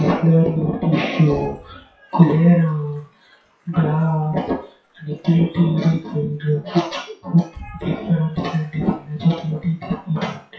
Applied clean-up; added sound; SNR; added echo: classical method WPE with log-MMSE.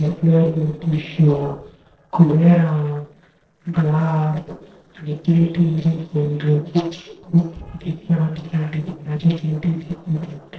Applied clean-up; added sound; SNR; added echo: neural separator model SepFormer DNS4.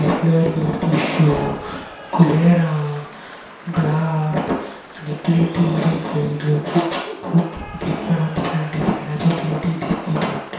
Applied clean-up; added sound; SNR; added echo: none; Applause / Cheering; 20 dB; reverberation time 0.7 s.